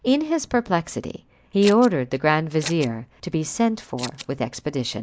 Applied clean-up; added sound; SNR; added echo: neural mask model Resemble Enhance denoiser.